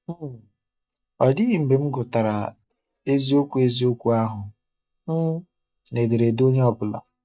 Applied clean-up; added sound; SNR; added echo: neural mask model DeepFilterNet 3.